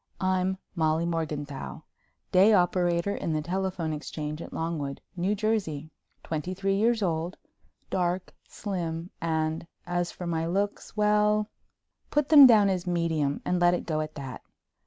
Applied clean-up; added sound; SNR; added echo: none; none; none; none.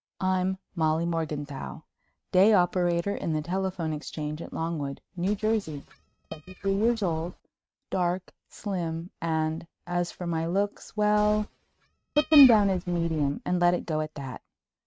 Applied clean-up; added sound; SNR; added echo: neural mask model RNNoise.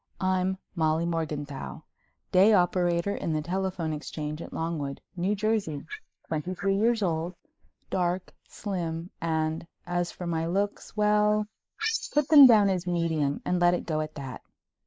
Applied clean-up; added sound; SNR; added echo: neural mask model Resemble Enhance denoiser.